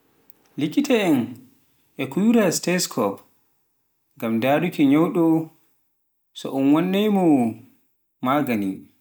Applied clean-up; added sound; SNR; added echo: none; none; none; none.